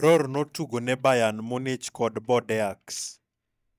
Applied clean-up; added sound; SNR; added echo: neural mask model DeepFilterNet 3.